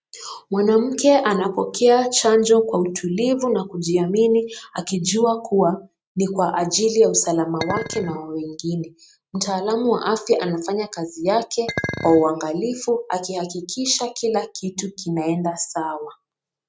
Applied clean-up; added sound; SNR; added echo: neural mask model RNNoise.